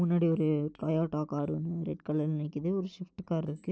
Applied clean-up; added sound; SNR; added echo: neural separator model SepFormer DNS4.